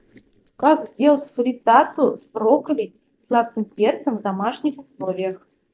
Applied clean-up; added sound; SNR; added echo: neural mask model DeepFilterNet 3.